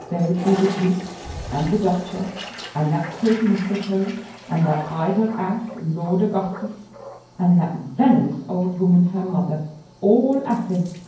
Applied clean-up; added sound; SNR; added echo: none; Toilet flush; 16 dB; reverberation time 0.9 s.